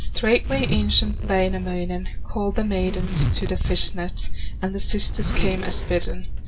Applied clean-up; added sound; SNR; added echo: none; Zipper (clothing); 3 dB; reverberation time 0.2 s.